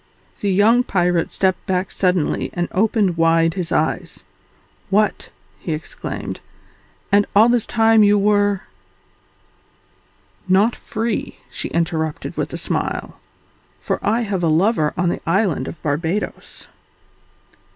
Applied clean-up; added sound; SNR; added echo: none; none; none; none.